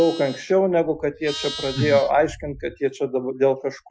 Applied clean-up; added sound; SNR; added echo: classical method Wiener filter.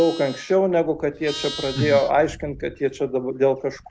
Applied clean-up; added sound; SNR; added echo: none; Livestock, farm animals, working animals; 16 dB; none.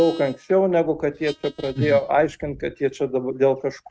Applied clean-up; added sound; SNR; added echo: neural mask model RNNoise.